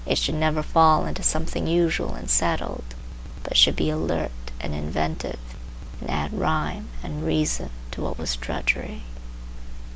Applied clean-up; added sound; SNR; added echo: none; none; none; none.